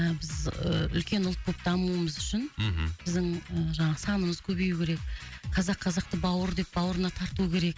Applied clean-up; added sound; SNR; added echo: none; none; none; none.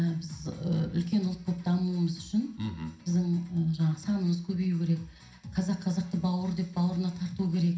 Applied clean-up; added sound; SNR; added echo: none; none; none; reverberation time 0.5 s.